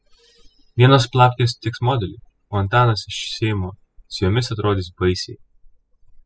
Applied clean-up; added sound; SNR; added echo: classical method spectral subtraction.